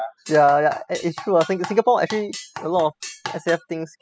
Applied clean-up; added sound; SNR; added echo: classical method spectral subtraction.